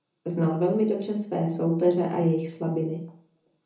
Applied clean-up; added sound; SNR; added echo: none; none; none; reverberation time 0.6 s.